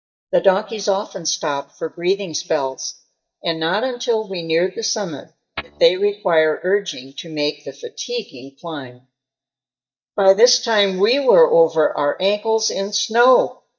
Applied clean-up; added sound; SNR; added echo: neural mask model DeepFilterNet 3.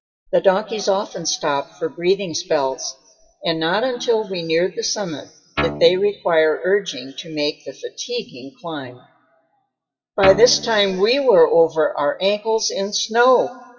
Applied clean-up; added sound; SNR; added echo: classical method WPE with log-MMSE.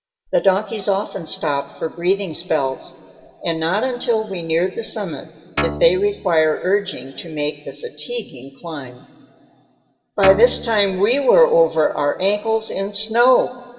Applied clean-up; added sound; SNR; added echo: none; Guitar; 7 dB; reverberation time 2.2 s.